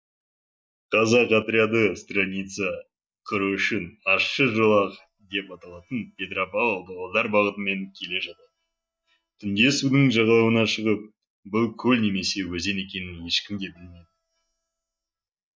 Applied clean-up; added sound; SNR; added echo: neural mask model DeepFilterNet 3.